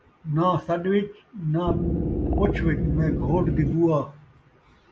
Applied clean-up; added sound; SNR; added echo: none; Wind instrument, woodwind instrument; -1 dB; none.